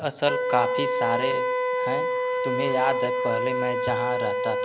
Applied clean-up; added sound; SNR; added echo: none; Wind instrument, woodwind instrument; -3 dB; none.